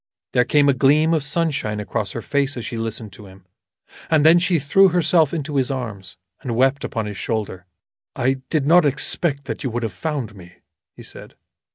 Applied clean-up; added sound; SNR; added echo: none; none; none; none.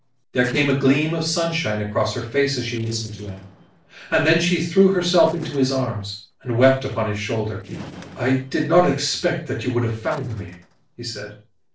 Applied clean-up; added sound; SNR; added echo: neural separator model SepFormer DNS4.